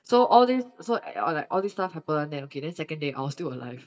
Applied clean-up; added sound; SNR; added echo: neural mask model DeepFilterNet 3.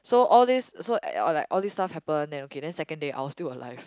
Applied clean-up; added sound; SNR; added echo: none; none; none; none.